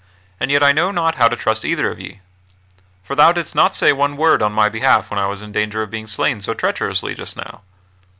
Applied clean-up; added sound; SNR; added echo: none; none; none; none.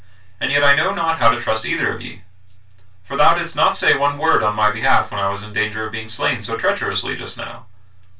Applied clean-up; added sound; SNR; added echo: none; none; none; reverberation time 0.1 s.